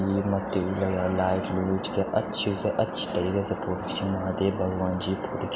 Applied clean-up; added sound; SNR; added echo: none; none; none; none.